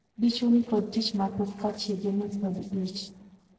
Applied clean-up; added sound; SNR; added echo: neural separator model SepFormer DNS4.